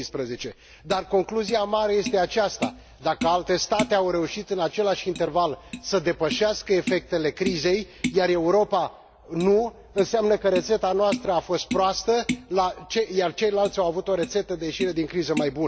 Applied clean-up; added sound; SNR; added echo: none; Tap; 13 dB; none.